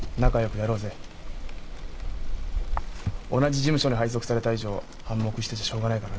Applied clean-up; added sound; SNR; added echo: none; Rain; 2 dB; none.